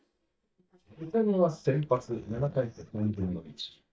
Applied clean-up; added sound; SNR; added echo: neural mask model DeepFilterNet 3.